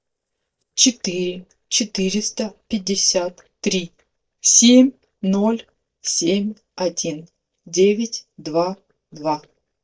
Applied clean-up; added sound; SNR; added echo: neural mask model DeepFilterNet 3.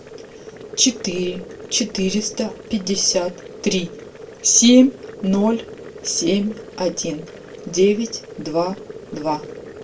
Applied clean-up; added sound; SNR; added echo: none; Boiling; 16 dB; reverberation time 0.2 s.